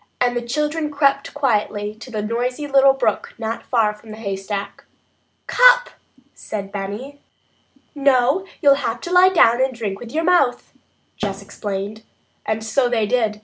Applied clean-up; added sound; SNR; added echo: none; Thump, thud; 9 dB; none.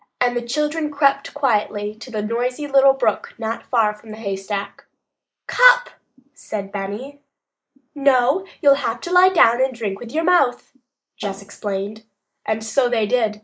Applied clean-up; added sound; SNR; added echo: neural mask model Resemble Enhance denoiser.